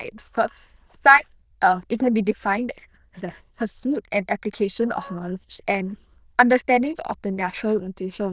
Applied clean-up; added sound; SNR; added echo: neural diffusion model UNIVERSE++.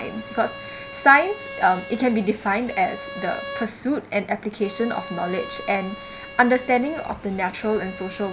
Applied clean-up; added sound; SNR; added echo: none; Bowed string instrument; 14 dB; none.